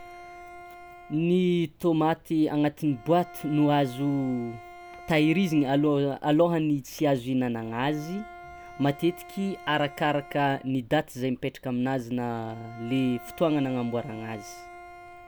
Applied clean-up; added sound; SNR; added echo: none; Bowed string instrument; 20 dB; none.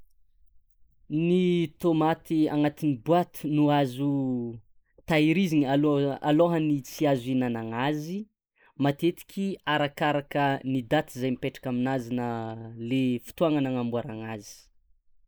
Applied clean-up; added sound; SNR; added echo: neural mask model Resemble Enhance denoiser.